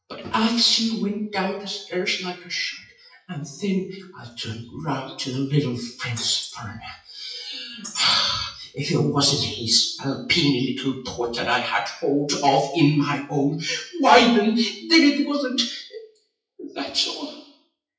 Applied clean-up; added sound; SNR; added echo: classical method WPE with log-MMSE.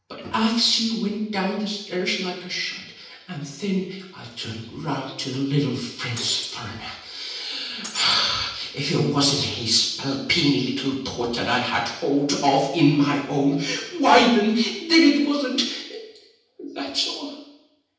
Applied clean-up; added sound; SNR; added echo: none; Shatter; 12 dB; reverberation time 0.9 s.